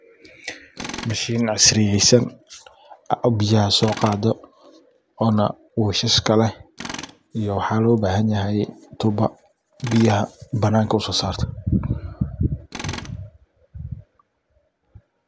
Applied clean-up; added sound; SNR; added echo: none; Tools; 19 dB; none.